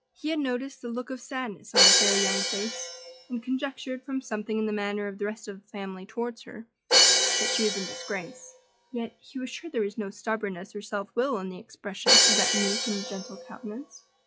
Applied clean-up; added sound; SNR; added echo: classical method log-MMSE.